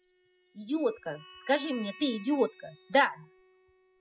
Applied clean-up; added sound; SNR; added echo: classical method spectral subtraction.